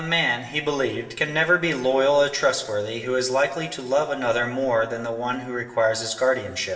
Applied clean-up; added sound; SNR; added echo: none; none; none; reverberation time 1.0 s.